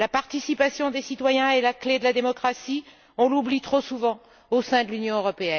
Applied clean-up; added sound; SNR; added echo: none; none; none; none.